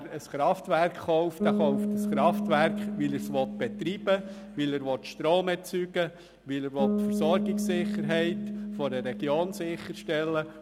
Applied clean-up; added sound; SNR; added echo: none; Bass guitar; 4 dB; none.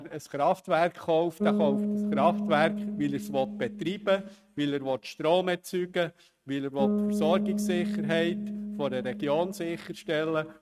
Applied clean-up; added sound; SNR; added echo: neural mask model RNNoise.